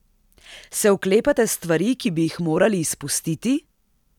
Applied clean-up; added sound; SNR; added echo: none; none; none; none.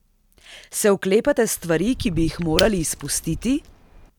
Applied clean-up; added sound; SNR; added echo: none; Shatter / Crushing; 9 dB; none.